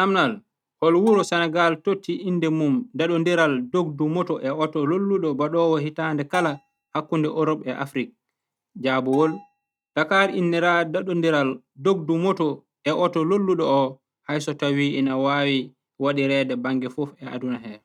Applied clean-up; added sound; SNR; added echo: neural mask model RNNoise.